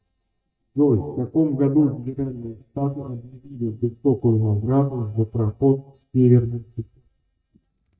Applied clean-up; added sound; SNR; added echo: neural mask model DeepFilterNet 3.